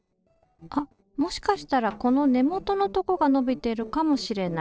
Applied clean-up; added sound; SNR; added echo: neural separator model SepFormer DNS4.